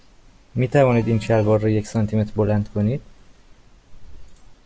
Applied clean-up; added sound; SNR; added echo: none; Alarm; 17 dB; none.